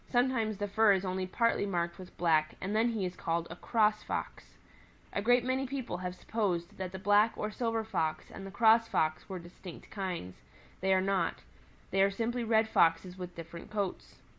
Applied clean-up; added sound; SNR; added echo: none; none; none; none.